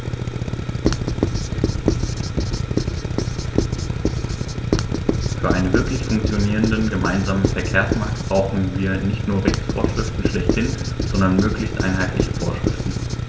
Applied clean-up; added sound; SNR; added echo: none; Drill + Writing; -1 dB; none.